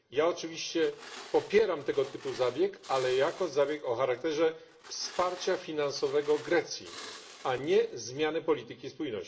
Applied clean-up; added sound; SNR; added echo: none; Glass; 19 dB; reverberation time 0.4 s.